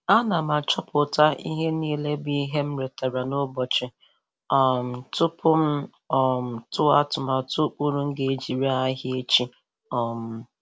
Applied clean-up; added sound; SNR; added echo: none; none; none; none.